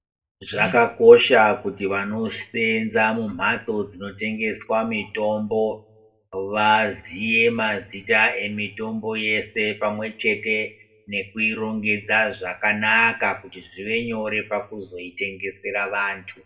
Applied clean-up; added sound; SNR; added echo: none; none; none; reverberation time 0.3 s.